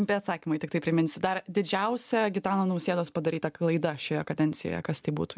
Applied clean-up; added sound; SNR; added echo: none; none; none; none.